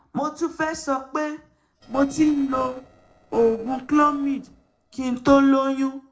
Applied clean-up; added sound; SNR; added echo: neural separator model SepFormer DNS4.